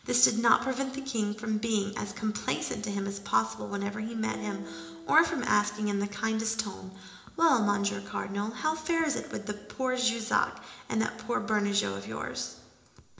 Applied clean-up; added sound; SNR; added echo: none; Piano; 19 dB; reverberation time 0.8 s.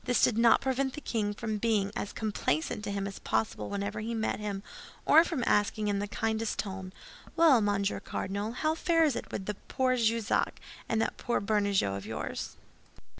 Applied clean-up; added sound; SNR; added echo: none; none; none; none.